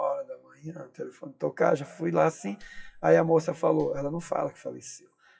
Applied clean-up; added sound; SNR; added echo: classical method WPE with log-MMSE.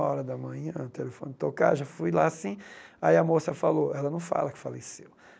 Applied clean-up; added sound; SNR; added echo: none; none; none; none.